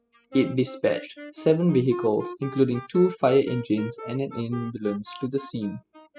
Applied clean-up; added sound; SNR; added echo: classical method spectral subtraction.